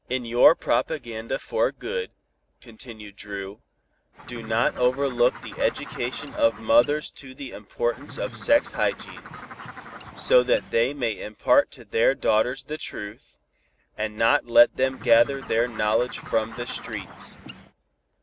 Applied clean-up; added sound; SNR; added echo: none; Bird; 15 dB; none.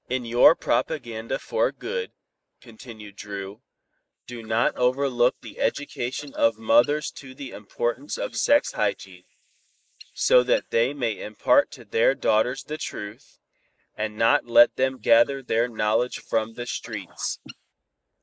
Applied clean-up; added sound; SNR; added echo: neural mask model Resemble Enhance denoiser.